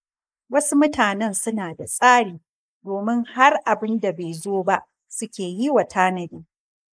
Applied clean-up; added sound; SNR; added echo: neural mask model Resemble Enhance denoiser.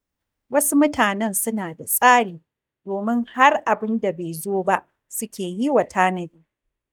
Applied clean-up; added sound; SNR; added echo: neural mask model DeepFilterNet 3.